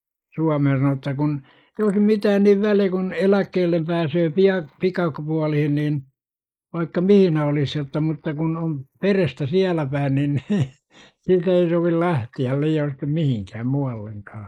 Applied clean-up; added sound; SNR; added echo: neural mask model Resemble Enhance denoiser.